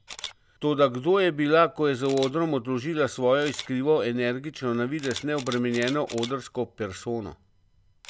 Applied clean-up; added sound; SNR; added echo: none; Camera; 18 dB; none.